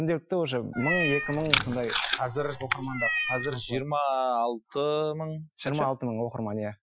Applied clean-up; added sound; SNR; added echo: classical method Wiener filter.